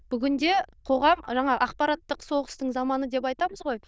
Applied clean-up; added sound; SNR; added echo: neural diffusion model UNIVERSE++.